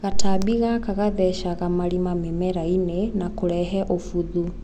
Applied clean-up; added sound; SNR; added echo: none; none; none; none.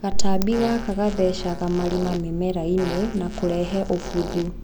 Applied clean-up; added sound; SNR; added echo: none; Fart; 14 dB; none.